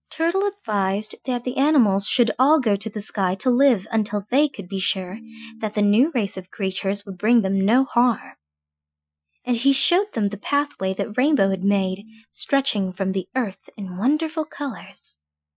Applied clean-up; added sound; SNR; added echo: classical method Wiener filter.